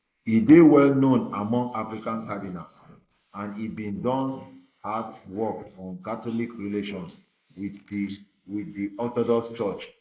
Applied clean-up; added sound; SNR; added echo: neural mask model Resemble Enhance denoiser.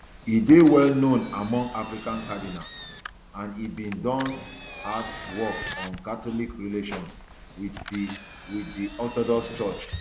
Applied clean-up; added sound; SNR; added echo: none; Engine; 7 dB; none.